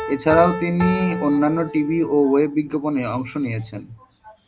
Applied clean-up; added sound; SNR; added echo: none; Piano; 11 dB; none.